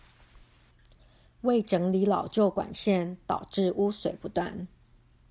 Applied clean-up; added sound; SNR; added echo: none; none; none; none.